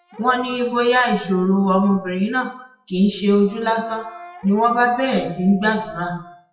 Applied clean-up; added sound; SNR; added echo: classical method WPE with log-MMSE.